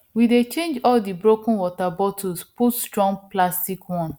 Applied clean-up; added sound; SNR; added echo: none; none; none; none.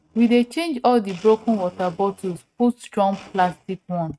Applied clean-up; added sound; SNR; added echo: neural mask model RNNoise.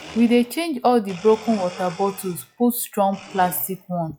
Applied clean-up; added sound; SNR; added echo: classical method log-MMSE.